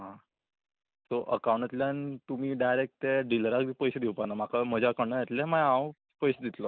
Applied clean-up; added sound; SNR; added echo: none; none; none; none.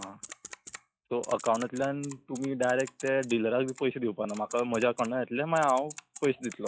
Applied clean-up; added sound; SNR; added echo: classical method log-MMSE.